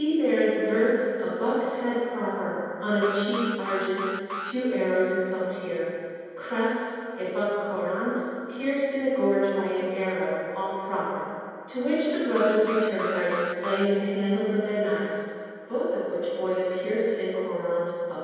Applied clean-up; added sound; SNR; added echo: none; Alarm; 8 dB; reverberation time 2.1 s.